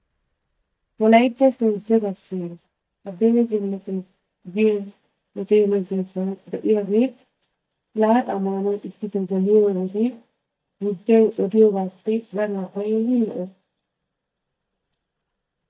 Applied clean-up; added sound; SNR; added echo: neural mask model DeepFilterNet 3.